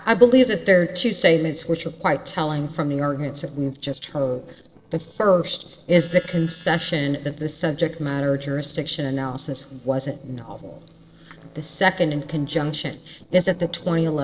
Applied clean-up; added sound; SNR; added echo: neural separator model SepFormer DNS4.